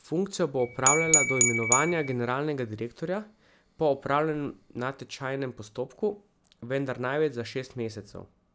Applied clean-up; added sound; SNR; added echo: none; Glass / Bell; -5 dB; none.